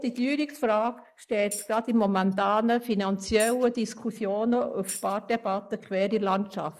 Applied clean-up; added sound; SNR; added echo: neural mask model Resemble Enhance denoiser.